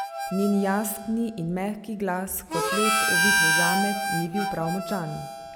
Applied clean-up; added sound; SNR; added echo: none; Harmonica; -1 dB; none.